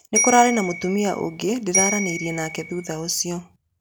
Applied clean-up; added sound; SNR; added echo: none; Bell; 4 dB; none.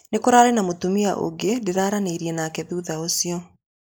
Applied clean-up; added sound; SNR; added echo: neural mask model Resemble Enhance denoiser.